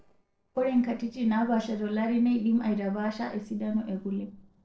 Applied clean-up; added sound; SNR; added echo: neural separator model SepFormer DNS4.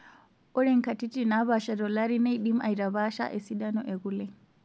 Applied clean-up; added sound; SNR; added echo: none; none; none; none.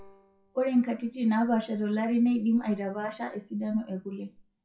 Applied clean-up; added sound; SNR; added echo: classical method WPE with log-MMSE.